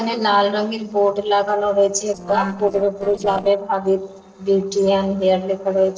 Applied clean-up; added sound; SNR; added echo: neural separator model SepFormer DNS4.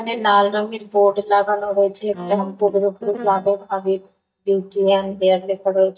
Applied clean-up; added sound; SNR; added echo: neural mask model DeepFilterNet 3.